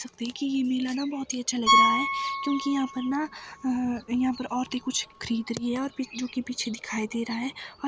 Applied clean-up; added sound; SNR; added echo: none; Piano; 2 dB; none.